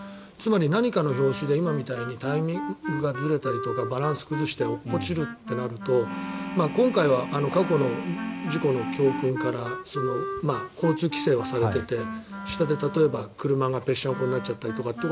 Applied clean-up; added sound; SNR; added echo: none; Organ + Wind instrument, woodwind instrument; 8 dB; none.